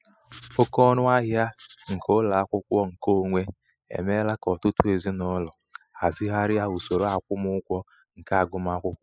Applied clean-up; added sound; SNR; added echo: classical method spectral subtraction.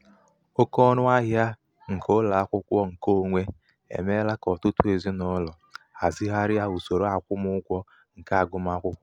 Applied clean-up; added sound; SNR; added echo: none; none; none; none.